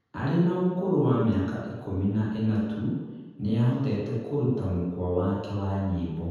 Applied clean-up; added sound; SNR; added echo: none; none; none; reverberation time 1.2 s.